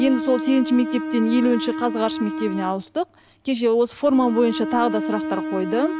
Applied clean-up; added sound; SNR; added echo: none; Bowed string instrument; 7 dB; none.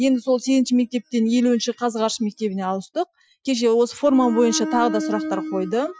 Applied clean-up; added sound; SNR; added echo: classical method Wiener filter.